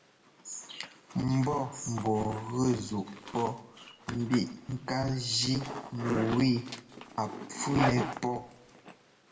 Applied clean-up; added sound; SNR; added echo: none; Zipper (clothing); 8 dB; reverberation time 0.6 s.